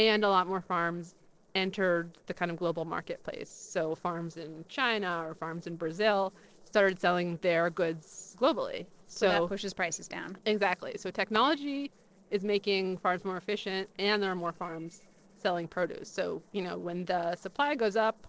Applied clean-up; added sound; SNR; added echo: neural separator model SepFormer DNS4.